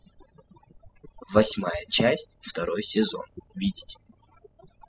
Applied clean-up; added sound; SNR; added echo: classical method spectral subtraction.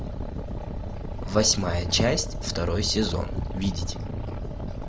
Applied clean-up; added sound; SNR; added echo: none; Boat, Water vehicle; 4 dB; none.